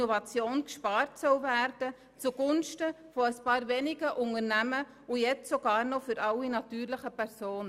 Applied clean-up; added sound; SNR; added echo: none; none; none; none.